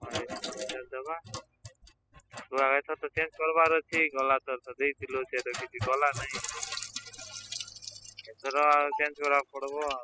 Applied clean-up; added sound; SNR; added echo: classical method spectral subtraction.